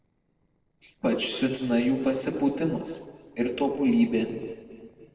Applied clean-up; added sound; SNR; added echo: neural separator model SepFormer DNS4.